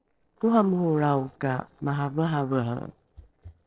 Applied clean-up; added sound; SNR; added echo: neural separator model SepFormer DNS4.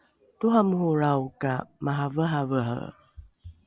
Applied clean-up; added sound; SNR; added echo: none; none; none; none.